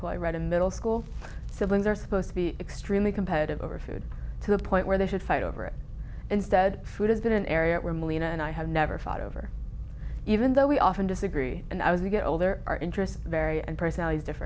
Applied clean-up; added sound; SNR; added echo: none; none; none; none.